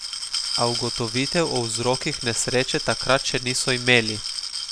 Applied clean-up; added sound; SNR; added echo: none; Glass; 5 dB; none.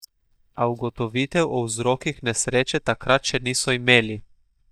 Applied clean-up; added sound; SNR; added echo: neural mask model DeepFilterNet 3.